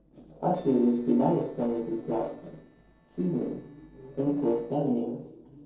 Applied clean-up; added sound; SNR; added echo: neural separator model SepFormer DNS4.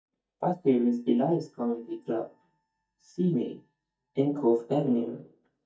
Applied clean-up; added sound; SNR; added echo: neural mask model DeepFilterNet 3.